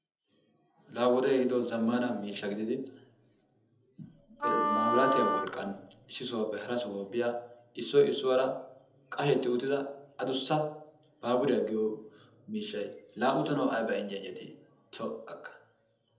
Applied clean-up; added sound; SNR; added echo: none; Wind instrument, woodwind instrument; -1 dB; reverberation time 0.8 s.